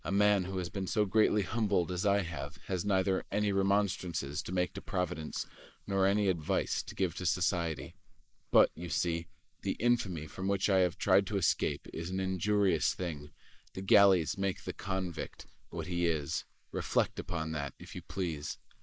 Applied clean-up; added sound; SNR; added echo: neural mask model Resemble Enhance denoiser.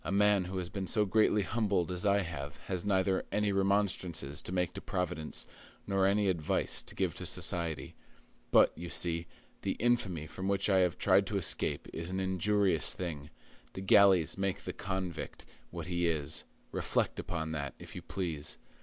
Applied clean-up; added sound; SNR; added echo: none; none; none; none.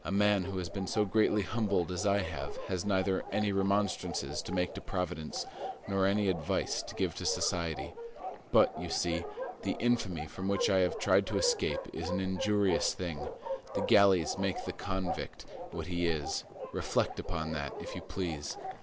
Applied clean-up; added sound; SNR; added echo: none; Bark; 9 dB; none.